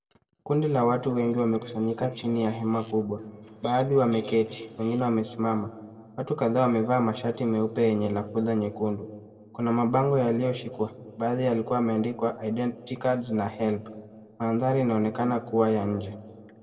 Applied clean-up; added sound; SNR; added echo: neural separator model SepFormer DNS4.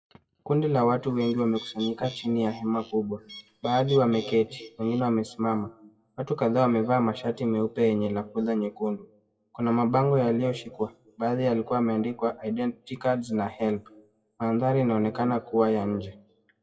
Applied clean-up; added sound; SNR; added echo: classical method WPE with log-MMSE.